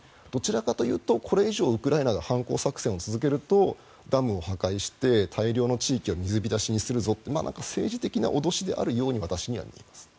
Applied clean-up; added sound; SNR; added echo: none; none; none; none.